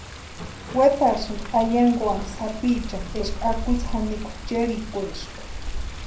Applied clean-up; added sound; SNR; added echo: none; Water; 7 dB; reverberation time 0.6 s.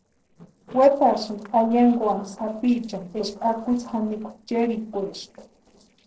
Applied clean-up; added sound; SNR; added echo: neural separator model SepFormer DNS4.